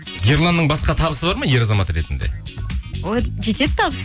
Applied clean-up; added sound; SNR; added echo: none; none; none; none.